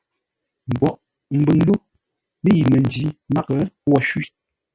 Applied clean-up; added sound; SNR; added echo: none; none; none; none.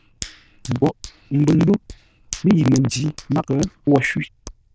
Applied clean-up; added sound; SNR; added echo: neural diffusion model UNIVERSE++.